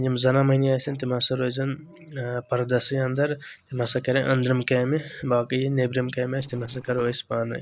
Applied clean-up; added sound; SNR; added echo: neural separator model SepFormer DNS4.